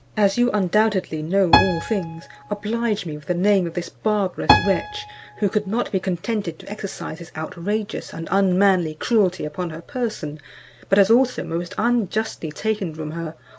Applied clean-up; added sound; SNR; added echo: none; Piano; 4 dB; none.